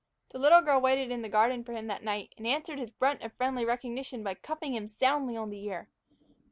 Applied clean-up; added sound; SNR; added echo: none; none; none; none.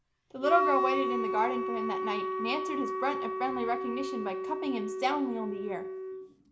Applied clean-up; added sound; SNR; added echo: none; Wind instrument, woodwind instrument; 0 dB; reverberation time 0.4 s.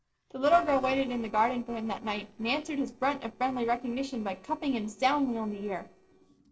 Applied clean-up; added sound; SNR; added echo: neural separator model SepFormer DNS4.